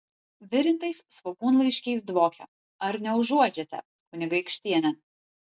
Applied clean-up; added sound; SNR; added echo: none; none; none; none.